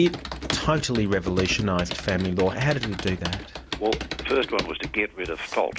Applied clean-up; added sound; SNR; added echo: none; Computer keyboard; 8 dB; none.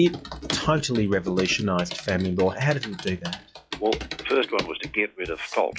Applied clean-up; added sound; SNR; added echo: classical method log-MMSE.